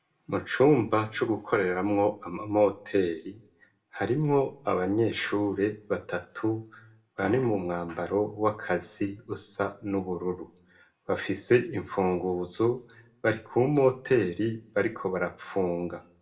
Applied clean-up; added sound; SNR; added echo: none; none; none; reverberation time 0.4 s.